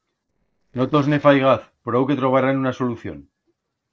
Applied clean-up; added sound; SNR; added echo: neural separator model SepFormer DNS4.